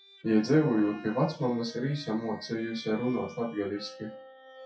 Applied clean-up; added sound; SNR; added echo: classical method WPE with log-MMSE.